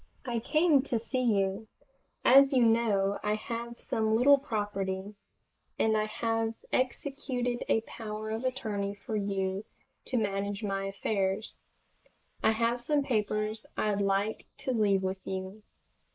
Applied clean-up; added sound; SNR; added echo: neural mask model Resemble Enhance denoiser.